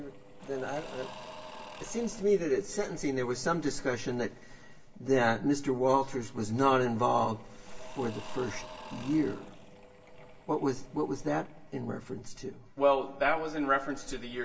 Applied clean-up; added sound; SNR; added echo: none; Engine / Drill / Mechanisms; 19 dB; reverberation time 0.2 s.